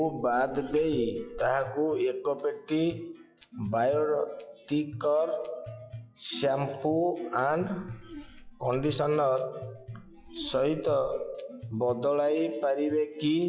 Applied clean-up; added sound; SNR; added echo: classical method log-MMSE.